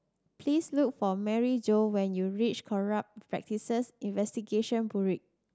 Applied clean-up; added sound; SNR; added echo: none; none; none; none.